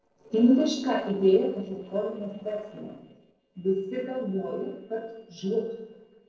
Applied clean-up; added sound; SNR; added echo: neural separator model SepFormer DNS4.